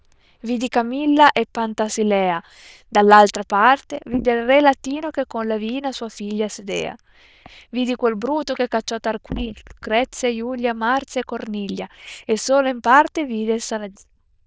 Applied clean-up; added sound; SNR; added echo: neural diffusion model UNIVERSE++.